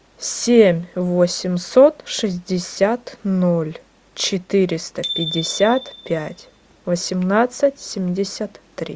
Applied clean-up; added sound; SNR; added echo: none; Bicycle bell; 13 dB; none.